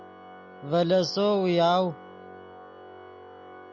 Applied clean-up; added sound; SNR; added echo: none; Organ; 18 dB; none.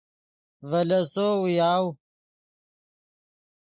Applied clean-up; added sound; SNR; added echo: neural mask model Resemble Enhance denoiser.